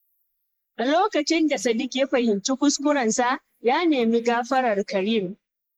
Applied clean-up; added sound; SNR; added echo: neural mask model Resemble Enhance denoiser.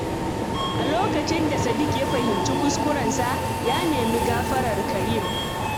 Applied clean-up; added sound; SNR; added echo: none; Subway, metro, underground; -3 dB; none.